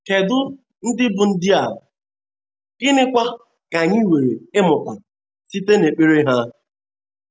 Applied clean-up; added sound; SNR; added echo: none; none; none; none.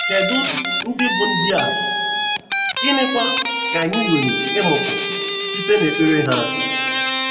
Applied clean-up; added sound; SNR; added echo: none; Guitar; -1 dB; reverberation time 2.0 s.